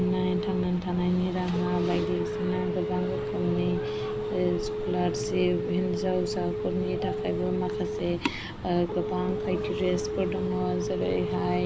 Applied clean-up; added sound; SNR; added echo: none; Telephone; 4 dB; none.